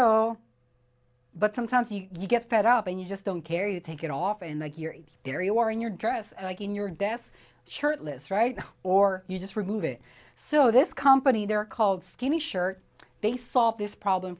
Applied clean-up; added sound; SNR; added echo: none; none; none; none.